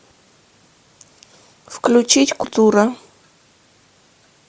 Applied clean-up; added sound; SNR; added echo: none; none; none; none.